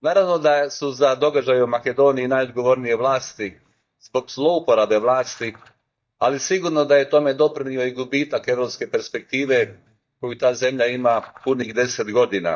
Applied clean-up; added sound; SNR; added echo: neural mask model DeepFilterNet 3.